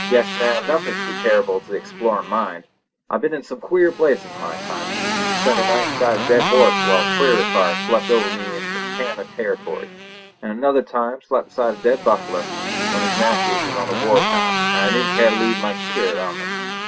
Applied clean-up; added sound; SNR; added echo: none; Motorcycle; 3 dB; none.